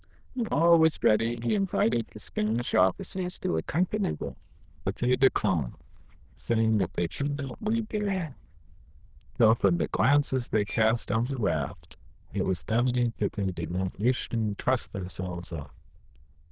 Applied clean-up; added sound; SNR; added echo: neural diffusion model UNIVERSE++.